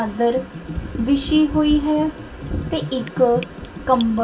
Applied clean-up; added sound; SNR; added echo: none; Bathtub (filling or washing) / Gurgling; 14 dB; reverberation time 0.1 s.